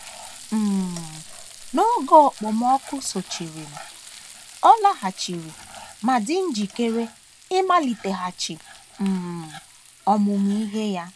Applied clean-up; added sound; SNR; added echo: none; Frying (food); 19 dB; none.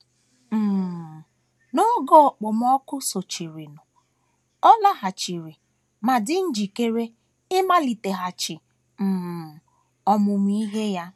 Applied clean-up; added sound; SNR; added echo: none; none; none; none.